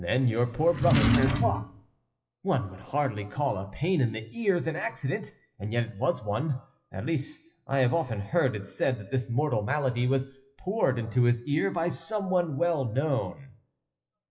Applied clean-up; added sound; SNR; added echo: classical method WPE with log-MMSE.